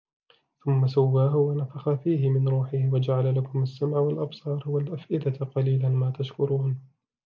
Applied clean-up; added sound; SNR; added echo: none; none; none; none.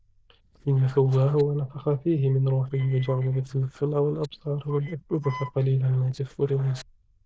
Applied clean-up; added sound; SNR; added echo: neural diffusion model UNIVERSE++.